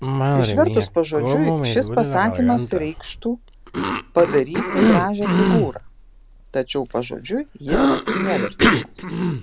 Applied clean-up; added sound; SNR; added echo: none; Cough; -1 dB; none.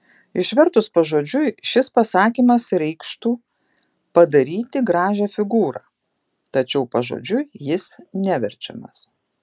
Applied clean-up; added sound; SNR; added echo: none; none; none; none.